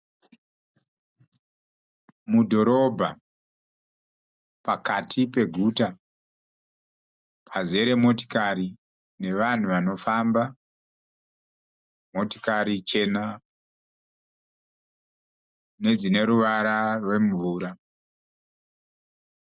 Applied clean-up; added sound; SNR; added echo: none; none; none; none.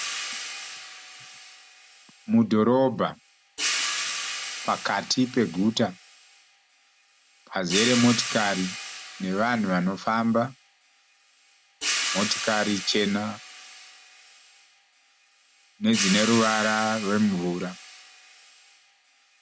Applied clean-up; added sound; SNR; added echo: none; Hi-hat; 7 dB; none.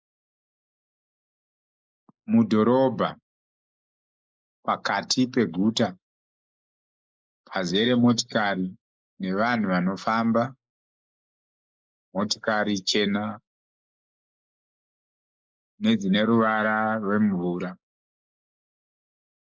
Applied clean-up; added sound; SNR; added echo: neural mask model Resemble Enhance denoiser.